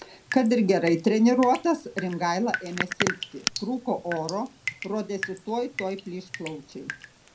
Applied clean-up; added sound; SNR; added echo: none; Drip; 10 dB; reverberation time 0.2 s.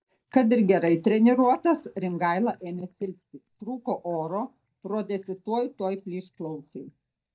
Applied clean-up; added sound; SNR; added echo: neural mask model DeepFilterNet 3.